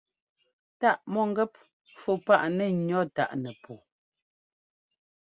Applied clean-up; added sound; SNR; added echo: none; none; none; none.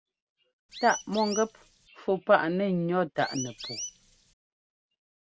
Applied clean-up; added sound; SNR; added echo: none; Chirp, tweet; 11 dB; none.